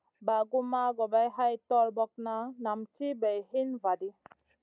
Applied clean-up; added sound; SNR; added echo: none; none; none; none.